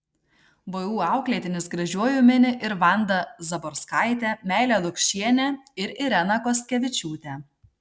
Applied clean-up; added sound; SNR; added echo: none; none; none; none.